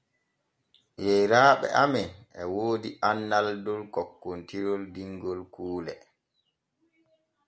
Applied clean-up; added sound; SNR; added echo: none; none; none; none.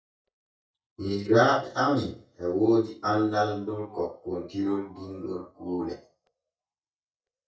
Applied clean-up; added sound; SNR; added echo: neural mask model DeepFilterNet 3.